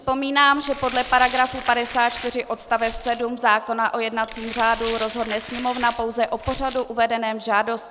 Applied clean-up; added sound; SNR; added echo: none; Glass; 9 dB; none.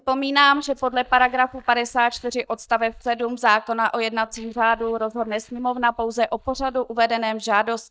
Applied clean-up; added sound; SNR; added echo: neural mask model DeepFilterNet 3.